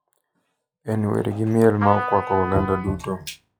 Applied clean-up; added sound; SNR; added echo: classical method log-MMSE.